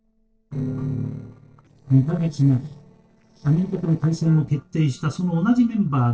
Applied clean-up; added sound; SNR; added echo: neural separator model SepFormer DNS4.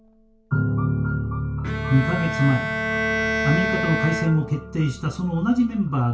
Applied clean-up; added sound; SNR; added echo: none; Bowed string instrument; 6 dB; reverberation time 0.3 s.